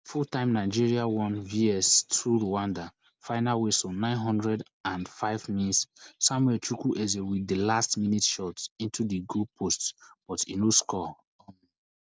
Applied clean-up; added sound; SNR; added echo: none; none; none; none.